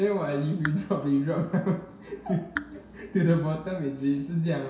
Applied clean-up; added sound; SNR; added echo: none; Raindrop / Drip; 12 dB; reverberation time 0.7 s.